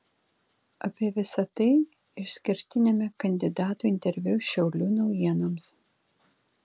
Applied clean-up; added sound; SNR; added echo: none; none; none; none.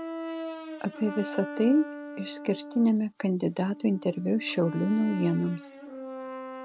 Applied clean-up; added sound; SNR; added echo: none; Brass instrument; 11 dB; none.